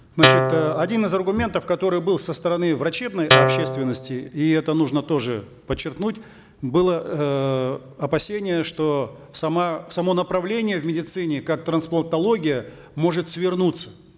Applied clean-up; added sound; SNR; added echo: none; Guitar; -3 dB; none.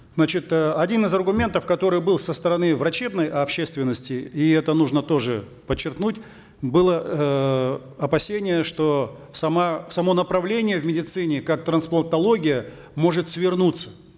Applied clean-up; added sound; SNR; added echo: none; none; none; none.